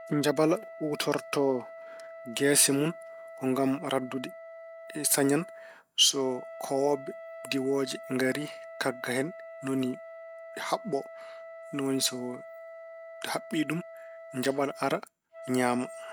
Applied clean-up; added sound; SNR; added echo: none; Wind instrument, woodwind instrument; 14 dB; none.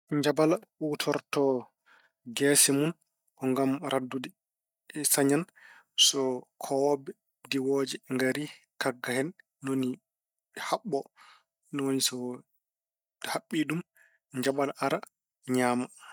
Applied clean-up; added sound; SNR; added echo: neural mask model DeepFilterNet 3.